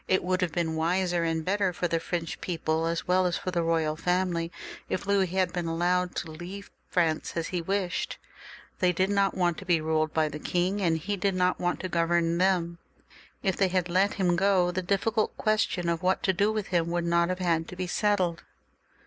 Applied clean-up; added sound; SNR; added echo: none; none; none; none.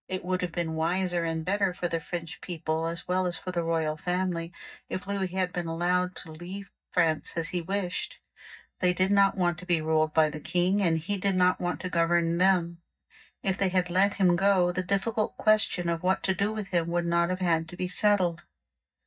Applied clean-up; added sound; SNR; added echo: neural mask model DeepFilterNet 3.